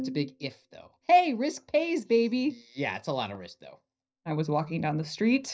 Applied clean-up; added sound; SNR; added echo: neural mask model DeepFilterNet 3.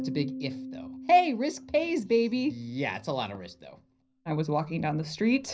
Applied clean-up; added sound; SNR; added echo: none; Piano; 14 dB; reverberation time 0.4 s.